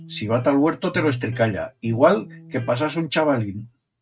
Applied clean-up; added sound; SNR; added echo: neural mask model RNNoise.